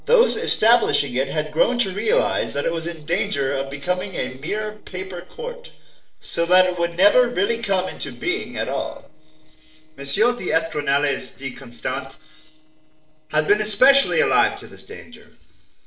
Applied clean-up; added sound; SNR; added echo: neural separator model SepFormer DNS4.